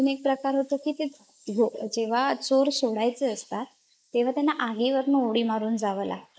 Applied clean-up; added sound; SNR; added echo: neural mask model Resemble Enhance denoiser.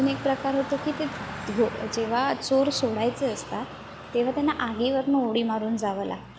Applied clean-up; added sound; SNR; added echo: none; Traffic noise, roadway noise; 13 dB; none.